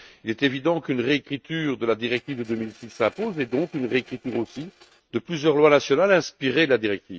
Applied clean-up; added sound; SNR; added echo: neural mask model RNNoise.